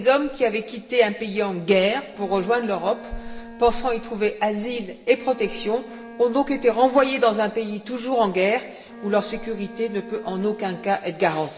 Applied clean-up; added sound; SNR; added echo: none; Bowed string instrument; 18 dB; reverberation time 1.3 s.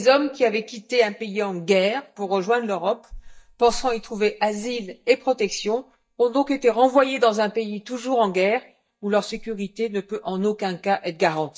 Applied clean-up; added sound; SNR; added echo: neural mask model DeepFilterNet 3.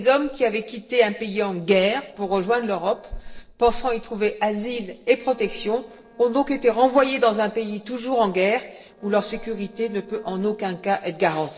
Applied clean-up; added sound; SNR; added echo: neural separator model SepFormer DNS4.